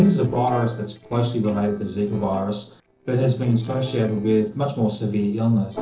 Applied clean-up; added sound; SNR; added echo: neural separator model SepFormer DNS4.